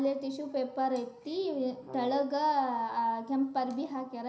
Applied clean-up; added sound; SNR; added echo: none; Brass instrument; 16 dB; reverberation time 0.5 s.